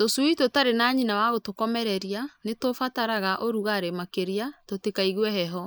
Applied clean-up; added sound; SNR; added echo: neural mask model Resemble Enhance denoiser.